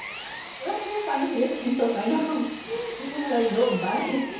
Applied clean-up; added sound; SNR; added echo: none; Power tool; 12 dB; reverberation time 1.0 s.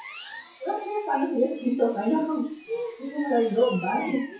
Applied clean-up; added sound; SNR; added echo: classical method WPE with log-MMSE.